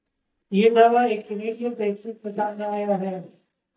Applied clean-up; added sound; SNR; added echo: neural mask model DeepFilterNet 3.